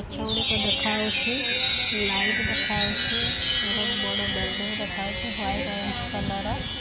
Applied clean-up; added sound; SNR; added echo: none; Chime; -3 dB; none.